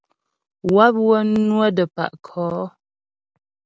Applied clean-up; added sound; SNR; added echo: none; none; none; none.